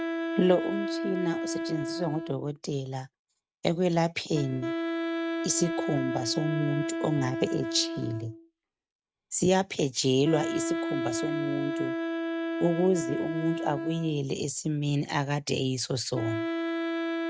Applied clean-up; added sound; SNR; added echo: neural mask model RNNoise.